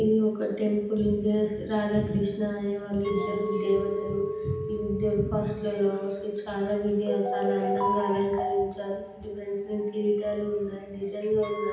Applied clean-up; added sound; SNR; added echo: none; Chink, clink; 11 dB; reverberation time 0.9 s.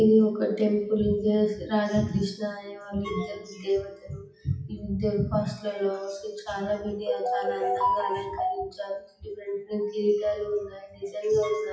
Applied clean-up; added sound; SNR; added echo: classical method WPE with log-MMSE.